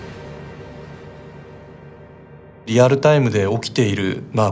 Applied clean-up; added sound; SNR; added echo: none; none; none; none.